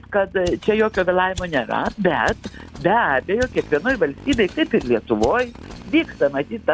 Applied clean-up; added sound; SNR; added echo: none; Motorcycle + Mechanisms; 16 dB; none.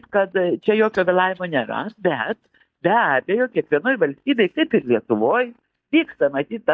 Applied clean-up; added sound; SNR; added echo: neural mask model DeepFilterNet 3.